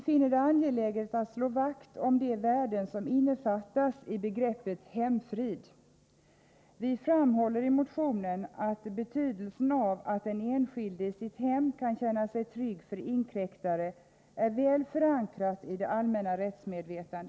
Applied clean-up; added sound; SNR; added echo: none; none; none; none.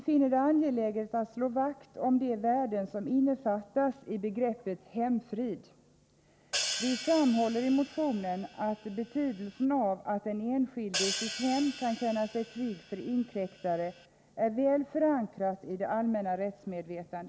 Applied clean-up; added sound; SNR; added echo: none; Hi-hat; 9 dB; none.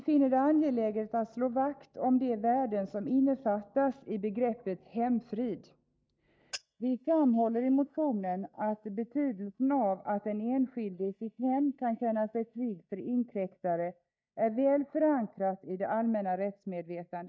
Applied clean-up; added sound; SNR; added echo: neural mask model DeepFilterNet 3.